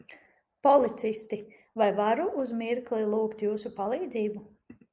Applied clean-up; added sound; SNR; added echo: none; none; none; none.